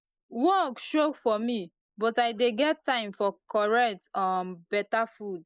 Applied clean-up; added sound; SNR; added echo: neural mask model Resemble Enhance denoiser.